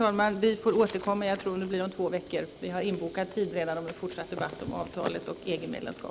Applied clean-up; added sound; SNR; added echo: none; Guitar; 20 dB; none.